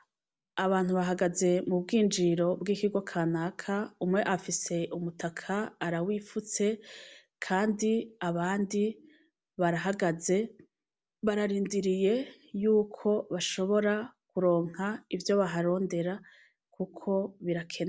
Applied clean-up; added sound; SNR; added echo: none; none; none; none.